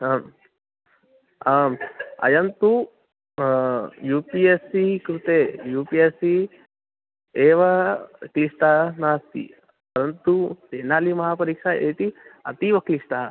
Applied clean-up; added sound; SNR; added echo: none; none; none; none.